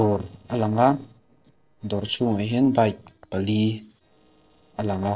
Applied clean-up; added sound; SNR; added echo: neural separator model SepFormer DNS4.